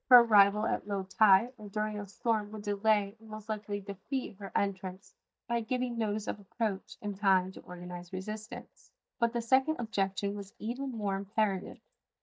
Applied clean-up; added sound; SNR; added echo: neural mask model DeepFilterNet 3.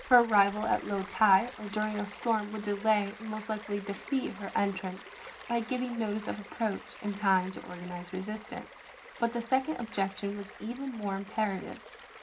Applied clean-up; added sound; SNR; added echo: none; Stream; 16 dB; reverberation time 0.3 s.